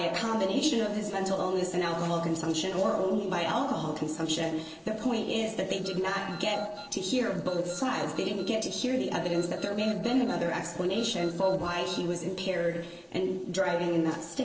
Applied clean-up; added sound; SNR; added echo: neural separator model SepFormer DNS4.